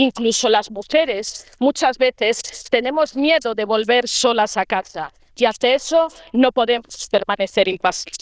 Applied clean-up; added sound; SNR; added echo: neural diffusion model UNIVERSE++.